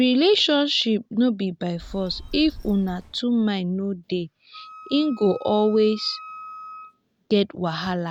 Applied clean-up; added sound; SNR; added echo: none; Telephone + Wind instrument, woodwind instrument; 18 dB; none.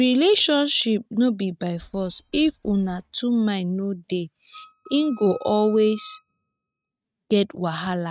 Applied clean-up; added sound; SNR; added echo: neural mask model RNNoise.